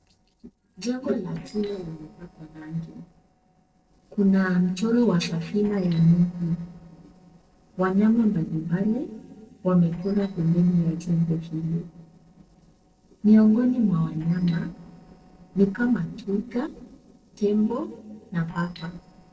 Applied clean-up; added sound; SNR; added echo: neural separator model SepFormer DNS4.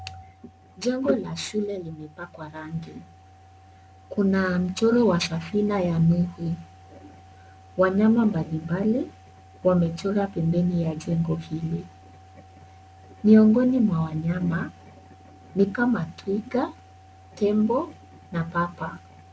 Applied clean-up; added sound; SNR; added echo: none; none; none; none.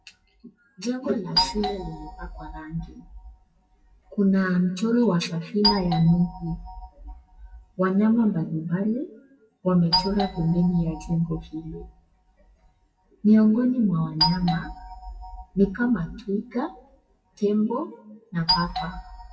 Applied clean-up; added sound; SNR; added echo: classical method WPE with log-MMSE.